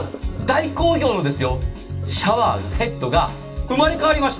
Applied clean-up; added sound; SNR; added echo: none; Sink (filling or washing); 19 dB; reverberation time 0.2 s.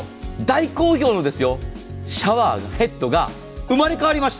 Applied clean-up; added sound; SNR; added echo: none; none; none; none.